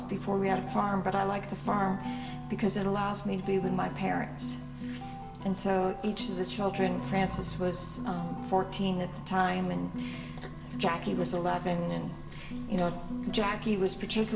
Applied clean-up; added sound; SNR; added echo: none; Accelerating, revving, vroom; 11 dB; reverberation time 0.9 s.